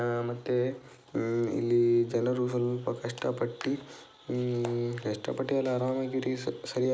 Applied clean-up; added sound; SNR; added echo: none; none; none; none.